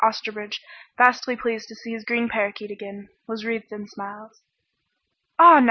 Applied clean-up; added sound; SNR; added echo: none; none; none; none.